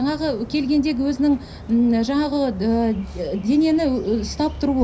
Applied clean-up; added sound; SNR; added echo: none; Bird; 15 dB; reverberation time 0.4 s.